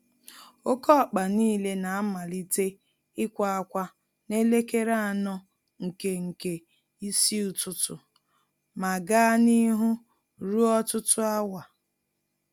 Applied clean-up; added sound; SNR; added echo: none; none; none; none.